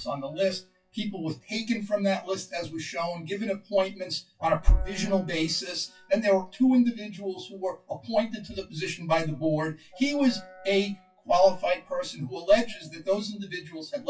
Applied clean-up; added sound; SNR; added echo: classical method WPE with log-MMSE.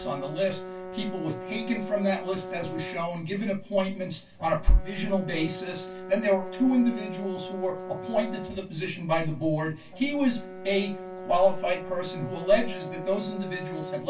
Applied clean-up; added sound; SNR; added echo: none; Brass instrument; 12 dB; reverberation time 0.1 s.